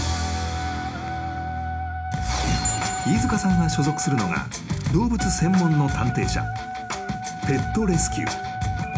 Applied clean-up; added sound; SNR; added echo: none; Wind instrument, woodwind instrument; 8 dB; reverberation time 0.4 s.